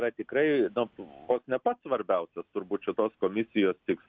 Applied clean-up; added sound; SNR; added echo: none; none; none; none.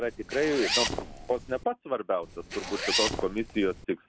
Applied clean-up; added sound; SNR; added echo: none; Zipper (clothing); 3 dB; none.